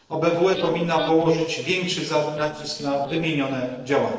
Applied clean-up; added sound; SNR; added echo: neural separator model SepFormer DNS4.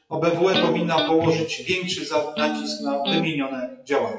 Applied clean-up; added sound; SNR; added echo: classical method WPE with log-MMSE.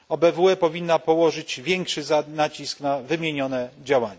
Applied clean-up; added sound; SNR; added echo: none; none; none; none.